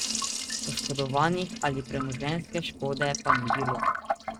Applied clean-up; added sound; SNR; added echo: neural mask model RNNoise.